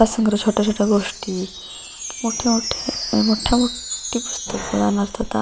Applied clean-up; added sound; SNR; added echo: none; Wind chime; 10 dB; none.